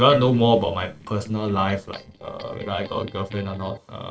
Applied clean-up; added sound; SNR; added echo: neural separator model SepFormer DNS4.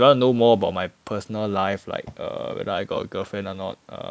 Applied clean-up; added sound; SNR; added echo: none; none; none; none.